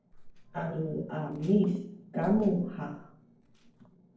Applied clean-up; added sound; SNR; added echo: neural separator model SepFormer DNS4.